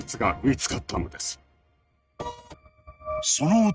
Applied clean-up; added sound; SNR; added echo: neural mask model RNNoise.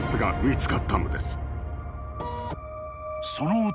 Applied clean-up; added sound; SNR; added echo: none; Printer; 6 dB; none.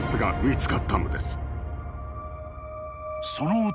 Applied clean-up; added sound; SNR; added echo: none; none; none; none.